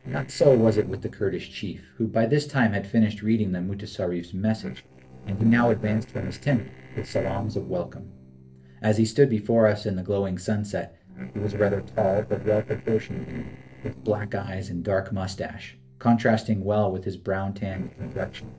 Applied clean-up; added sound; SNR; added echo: neural separator model SepFormer DNS4.